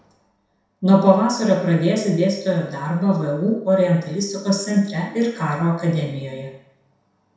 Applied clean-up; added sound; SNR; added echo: none; none; none; reverberation time 0.7 s.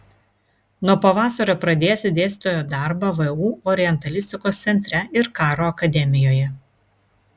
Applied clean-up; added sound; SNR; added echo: none; none; none; none.